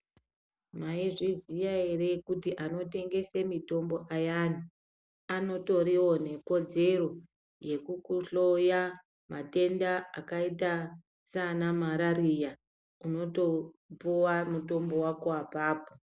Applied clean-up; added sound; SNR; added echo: none; none; none; none.